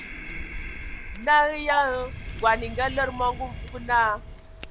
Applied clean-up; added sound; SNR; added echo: none; Breathing + Scissors; 10 dB; none.